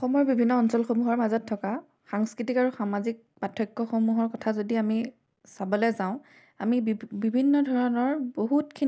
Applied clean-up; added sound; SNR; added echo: none; none; none; none.